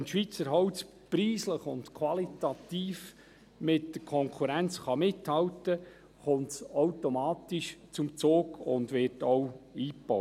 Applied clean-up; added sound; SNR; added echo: none; none; none; none.